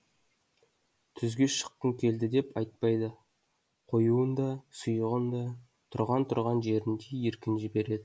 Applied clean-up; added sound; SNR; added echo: none; none; none; none.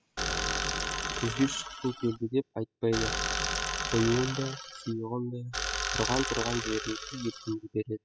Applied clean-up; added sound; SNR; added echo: classical method spectral subtraction.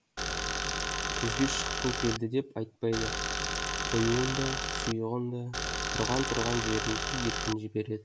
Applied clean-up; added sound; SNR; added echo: none; Tools; -1 dB; none.